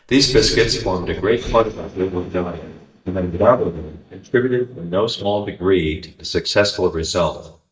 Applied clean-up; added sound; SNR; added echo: neural mask model DeepFilterNet 3.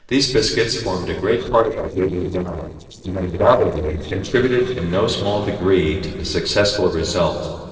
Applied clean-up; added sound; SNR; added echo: neural separator model SepFormer DNS4.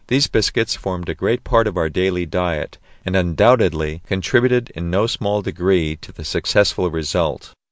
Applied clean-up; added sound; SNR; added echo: none; none; none; none.